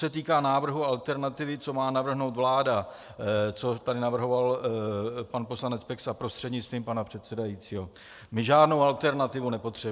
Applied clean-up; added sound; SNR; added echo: none; none; none; none.